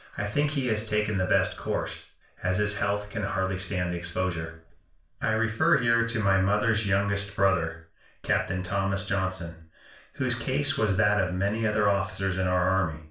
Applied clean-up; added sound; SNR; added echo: none; none; none; reverberation time 0.4 s.